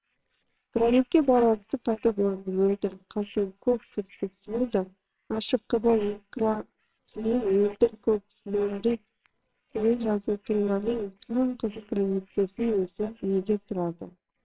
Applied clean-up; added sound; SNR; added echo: neural separator model SepFormer WHAMR!.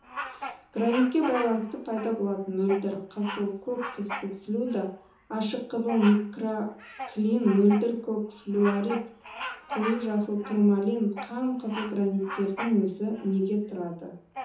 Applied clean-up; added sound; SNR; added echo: none; Bird vocalization, bird call, bird song; 13 dB; reverberation time 0.6 s.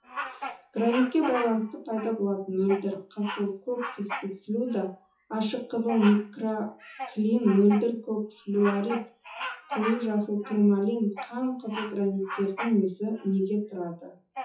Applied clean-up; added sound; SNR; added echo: classical method WPE with log-MMSE.